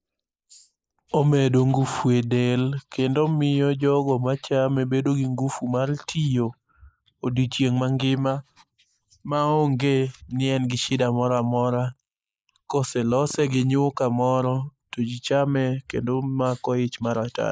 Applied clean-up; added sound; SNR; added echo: neural mask model Resemble Enhance denoiser.